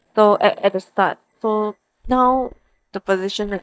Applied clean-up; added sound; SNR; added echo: neural mask model DeepFilterNet 3.